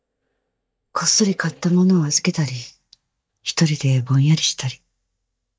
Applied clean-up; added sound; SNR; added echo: neural mask model DeepFilterNet 3.